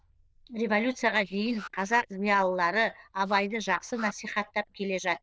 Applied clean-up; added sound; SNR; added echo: neural diffusion model UNIVERSE++.